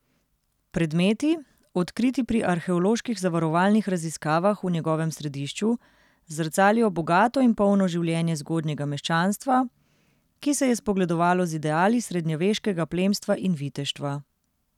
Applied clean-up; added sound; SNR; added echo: none; none; none; none.